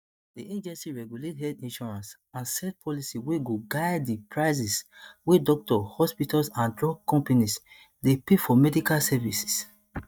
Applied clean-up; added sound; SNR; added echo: neural mask model DeepFilterNet 3.